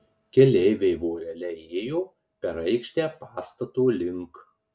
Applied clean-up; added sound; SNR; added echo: none; none; none; none.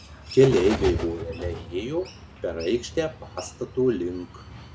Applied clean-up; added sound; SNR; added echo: none; Bird; 10 dB; none.